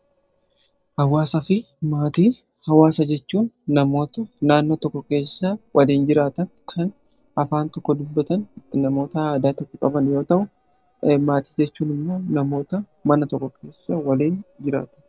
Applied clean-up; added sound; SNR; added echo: neural separator model SepFormer DNS4.